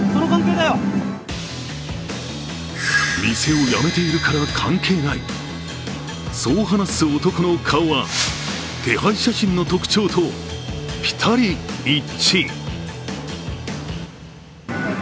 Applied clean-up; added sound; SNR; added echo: none; none; none; none.